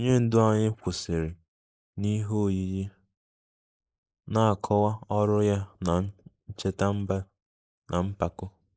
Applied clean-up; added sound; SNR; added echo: neural mask model Resemble Enhance denoiser.